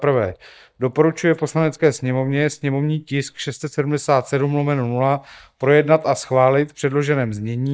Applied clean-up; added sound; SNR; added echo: neural mask model DeepFilterNet 3.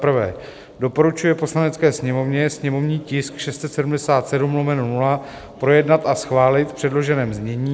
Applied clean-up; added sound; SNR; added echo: none; none; none; none.